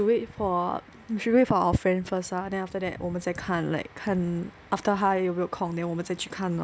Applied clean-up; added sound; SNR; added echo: none; none; none; none.